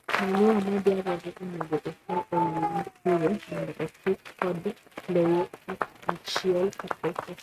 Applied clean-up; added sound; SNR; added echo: neural mask model RNNoise.